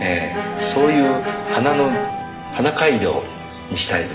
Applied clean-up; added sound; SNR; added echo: none; Bowed string instrument; 6 dB; reverberation time 0.9 s.